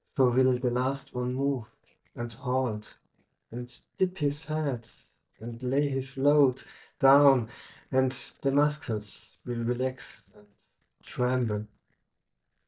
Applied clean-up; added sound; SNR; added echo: neural mask model DeepFilterNet 3.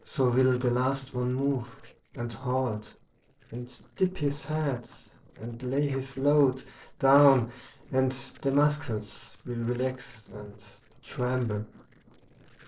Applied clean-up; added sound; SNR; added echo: neural separator model SepFormer DNS4.